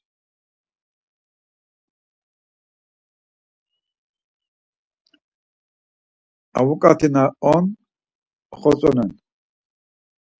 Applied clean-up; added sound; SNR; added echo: none; none; none; none.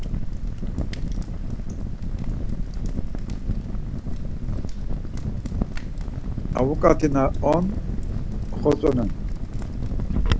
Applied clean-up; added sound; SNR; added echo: none; Crackle; -3 dB; none.